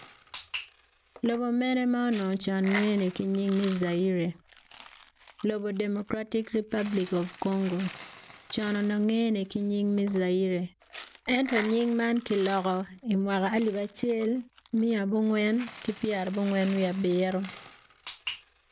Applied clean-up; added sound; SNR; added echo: none; Coin (dropping); 17 dB; none.